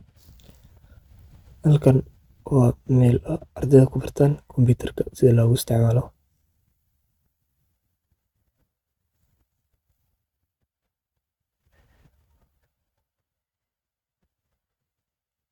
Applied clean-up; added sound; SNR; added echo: neural mask model RNNoise.